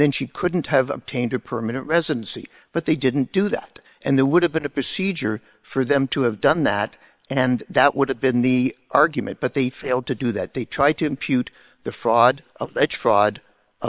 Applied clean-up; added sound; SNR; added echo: neural separator model SepFormer WHAM!.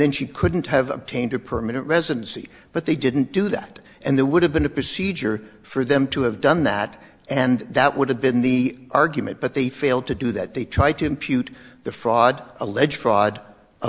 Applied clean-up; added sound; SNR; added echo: none; none; none; none.